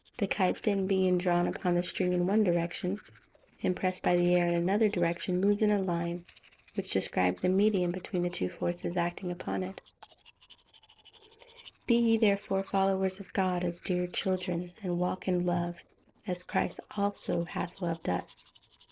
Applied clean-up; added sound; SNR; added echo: neural separator model SepFormer DNS4.